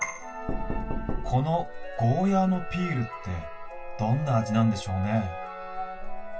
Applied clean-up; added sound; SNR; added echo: none; Knock; 6 dB; reverberation time 0.1 s.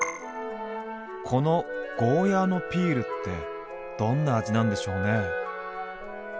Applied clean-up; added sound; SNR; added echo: none; none; none; none.